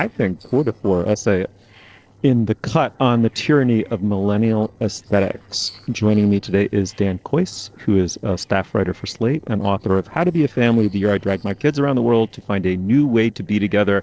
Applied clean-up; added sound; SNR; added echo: neural separator model SepFormer DNS4.